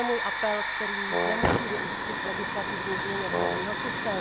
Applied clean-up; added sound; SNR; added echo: none; Hiss / Fire + Brass instrument; -4 dB; none.